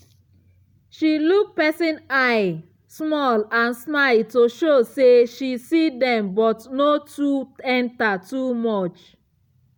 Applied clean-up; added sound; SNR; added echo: none; none; none; none.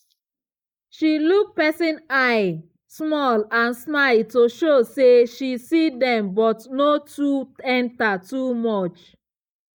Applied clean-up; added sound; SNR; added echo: neural mask model Resemble Enhance denoiser.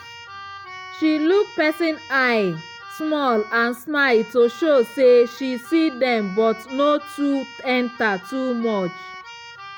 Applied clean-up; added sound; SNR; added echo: none; Keyboard (musical); 17 dB; none.